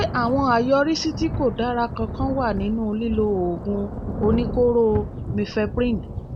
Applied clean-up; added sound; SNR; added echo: none; Thunder / Rain; 7 dB; none.